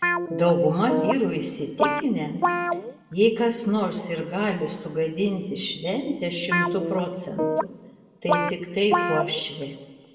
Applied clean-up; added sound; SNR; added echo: none; Guitar; 2 dB; reverberation time 1.3 s.